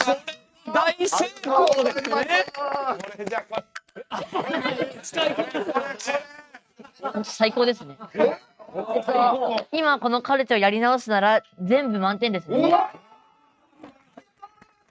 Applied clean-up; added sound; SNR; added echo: neural mask model RNNoise.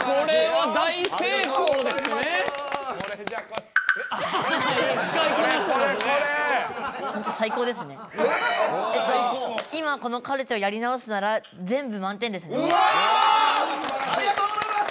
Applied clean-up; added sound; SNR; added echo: none; none; none; none.